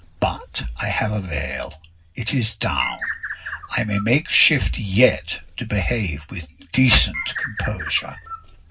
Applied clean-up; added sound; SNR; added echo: none; Bird; 13 dB; reverberation time 0.4 s.